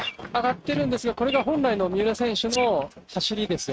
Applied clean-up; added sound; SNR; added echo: neural mask model RNNoise.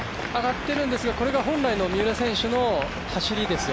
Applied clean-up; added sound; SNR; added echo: none; none; none; none.